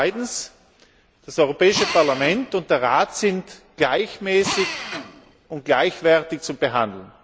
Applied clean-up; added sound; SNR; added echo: none; Drill; 11 dB; none.